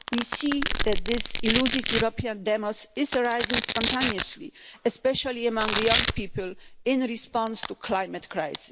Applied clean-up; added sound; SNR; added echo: none; Domestic sounds, home sounds; -1 dB; none.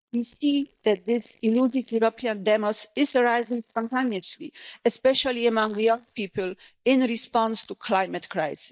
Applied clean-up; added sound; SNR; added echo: neural mask model DeepFilterNet 3.